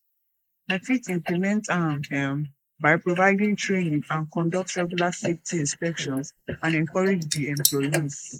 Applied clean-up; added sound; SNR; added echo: neural mask model Resemble Enhance denoiser.